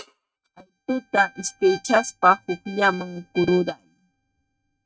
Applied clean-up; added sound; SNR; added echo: neural mask model RNNoise.